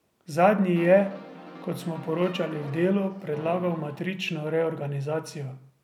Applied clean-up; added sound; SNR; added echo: none; Brass instrument; 16 dB; none.